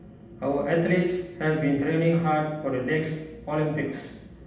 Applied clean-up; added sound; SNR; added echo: none; none; none; reverberation time 0.8 s.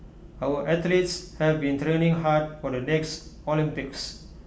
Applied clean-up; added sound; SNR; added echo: none; none; none; none.